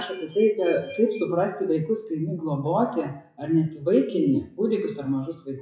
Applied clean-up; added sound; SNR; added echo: classical method WPE with log-MMSE.